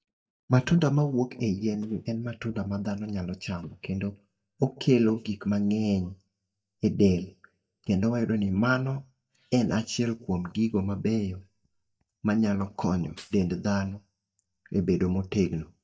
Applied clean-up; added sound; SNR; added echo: neural mask model DeepFilterNet 3.